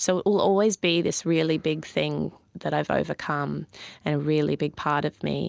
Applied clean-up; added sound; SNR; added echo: none; none; none; none.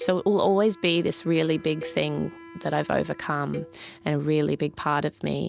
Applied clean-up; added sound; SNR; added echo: none; Cowbell + Wind instrument, woodwind instrument; 19 dB; none.